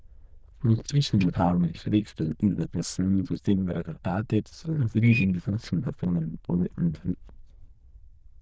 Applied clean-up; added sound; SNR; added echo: neural diffusion model UNIVERSE++.